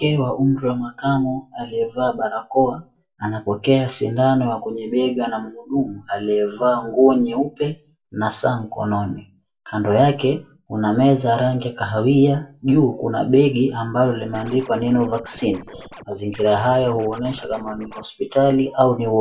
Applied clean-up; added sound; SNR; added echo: none; Scratching (performance technique); 19 dB; reverberation time 0.2 s.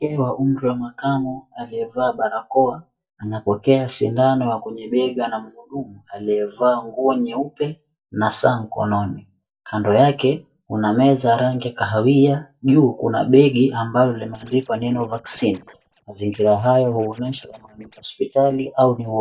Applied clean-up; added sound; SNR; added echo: neural mask model DeepFilterNet 3.